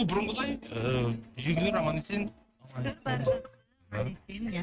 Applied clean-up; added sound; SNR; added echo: neural mask model RNNoise.